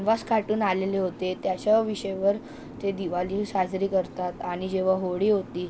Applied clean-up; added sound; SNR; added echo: none; Boat, Water vehicle; 17 dB; none.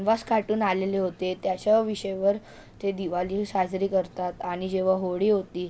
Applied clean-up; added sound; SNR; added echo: none; none; none; none.